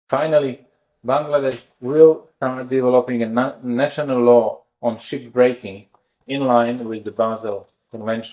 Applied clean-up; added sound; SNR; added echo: neural mask model DeepFilterNet 3.